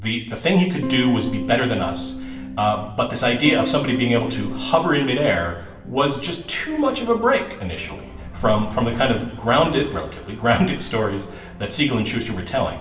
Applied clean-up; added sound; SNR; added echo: none; Electric guitar / Strum; 7 dB; reverberation time 0.8 s.